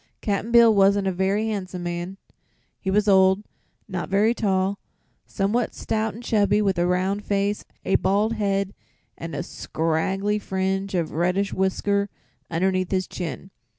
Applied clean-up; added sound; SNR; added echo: none; none; none; none.